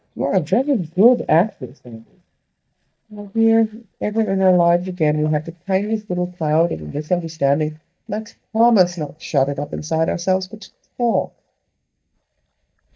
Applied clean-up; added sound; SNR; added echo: neural mask model DeepFilterNet 3.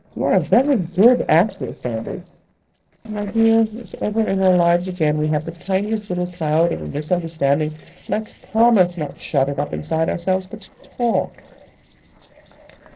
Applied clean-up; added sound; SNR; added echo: neural separator model SepFormer DNS4.